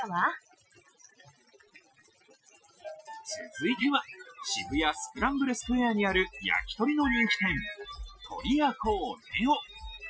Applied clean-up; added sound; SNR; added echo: classical method Wiener filter.